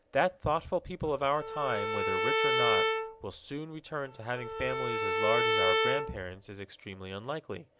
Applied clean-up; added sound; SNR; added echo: none; Bowed string instrument; -3 dB; none.